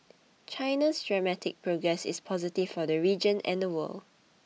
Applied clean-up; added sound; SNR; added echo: none; none; none; none.